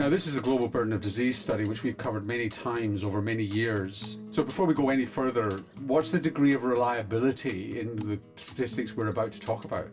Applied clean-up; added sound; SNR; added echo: none; Acoustic guitar; 16 dB; reverberation time 0.2 s.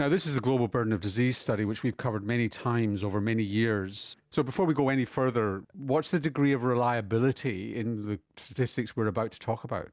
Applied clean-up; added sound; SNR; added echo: none; none; none; none.